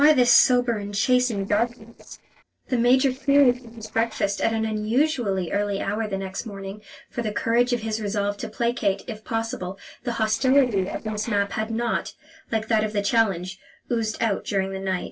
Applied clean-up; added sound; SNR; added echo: neural separator model SepFormer DNS4.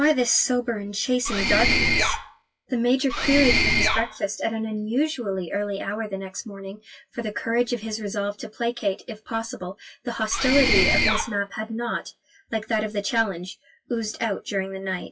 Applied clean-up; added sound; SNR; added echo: classical method WPE with log-MMSE.